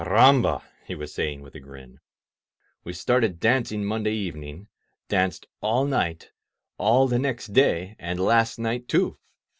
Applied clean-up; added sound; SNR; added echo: none; none; none; none.